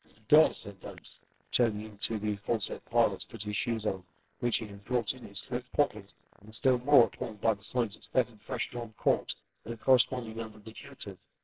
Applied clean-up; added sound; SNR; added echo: neural separator model SepFormer WHAMR!.